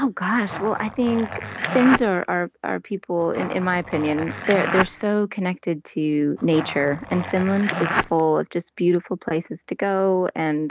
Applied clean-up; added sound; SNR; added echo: none; Zipper (clothing); 6 dB; none.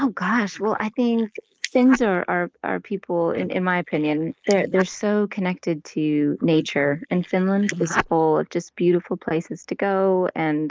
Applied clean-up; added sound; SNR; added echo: neural mask model Resemble Enhance denoiser.